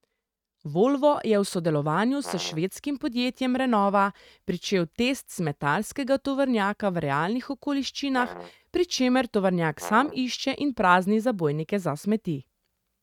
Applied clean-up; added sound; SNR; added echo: neural mask model RNNoise.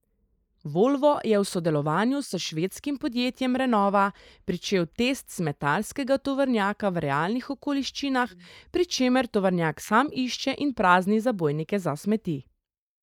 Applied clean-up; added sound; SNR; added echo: neural mask model Resemble Enhance denoiser.